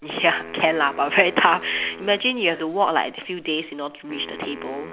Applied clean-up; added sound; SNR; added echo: none; Wind instrument, woodwind instrument; 17 dB; none.